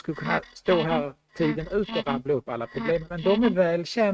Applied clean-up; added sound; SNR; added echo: neural mask model RNNoise.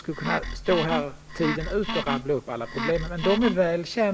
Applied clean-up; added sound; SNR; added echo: none; Wood; 5 dB; none.